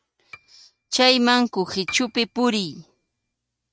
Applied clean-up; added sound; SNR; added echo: neural mask model RNNoise.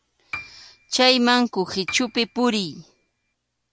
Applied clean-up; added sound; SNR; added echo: none; Piano; 18 dB; none.